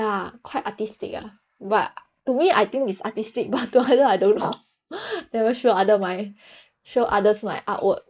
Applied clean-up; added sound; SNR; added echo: neural mask model Resemble Enhance denoiser.